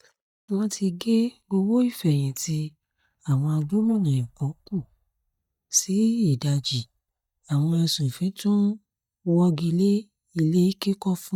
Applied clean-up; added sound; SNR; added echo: neural mask model DeepFilterNet 3.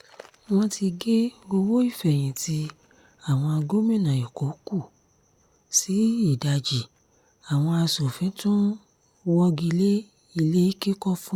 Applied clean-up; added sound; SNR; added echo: none; none; none; none.